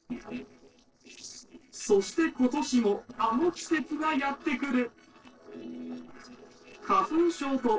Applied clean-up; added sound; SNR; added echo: neural separator model SepFormer DNS4.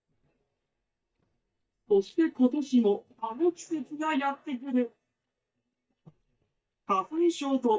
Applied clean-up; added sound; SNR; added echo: neural mask model DeepFilterNet 3.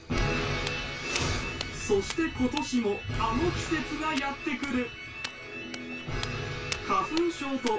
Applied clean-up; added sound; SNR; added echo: none; Walk, footsteps; 12 dB; reverberation time 0.1 s.